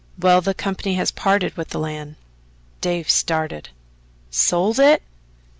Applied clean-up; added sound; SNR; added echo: none; none; none; none.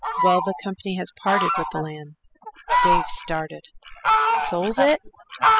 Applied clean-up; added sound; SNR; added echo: classical method spectral subtraction.